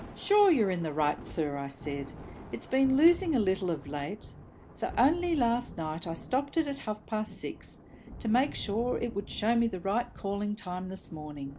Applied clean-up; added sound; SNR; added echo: none; Thunder; 16 dB; none.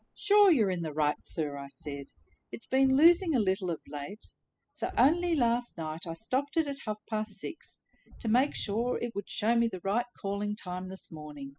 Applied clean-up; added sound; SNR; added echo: classical method spectral subtraction.